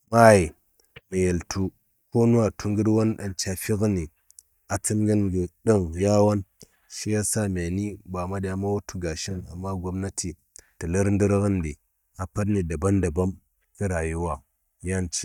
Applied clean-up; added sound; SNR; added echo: neural mask model DeepFilterNet 3.